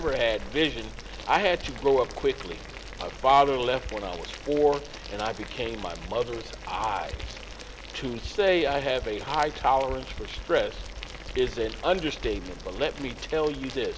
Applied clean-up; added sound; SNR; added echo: none; Boiling; 11 dB; none.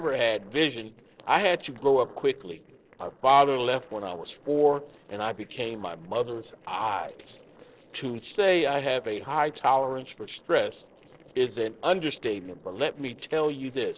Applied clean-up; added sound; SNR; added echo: neural separator model SepFormer DNS4.